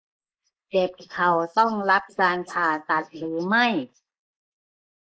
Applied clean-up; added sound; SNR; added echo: neural mask model Resemble Enhance denoiser.